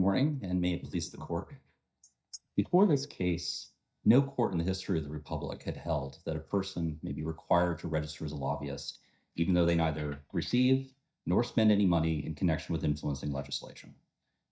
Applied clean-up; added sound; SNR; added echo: neural mask model DeepFilterNet 3.